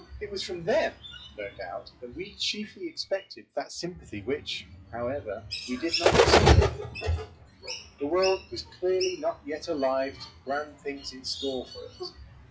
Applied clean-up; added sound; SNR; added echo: classical method log-MMSE.